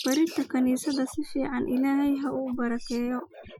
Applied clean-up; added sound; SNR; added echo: classical method Wiener filter.